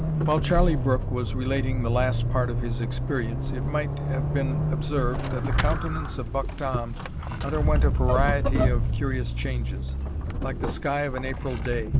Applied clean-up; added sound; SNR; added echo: none; Squeak / Accelerating, revving, vroom / Vehicle; -4 dB; none.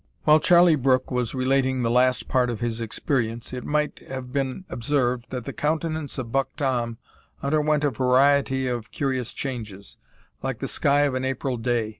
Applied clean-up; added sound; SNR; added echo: none; none; none; none.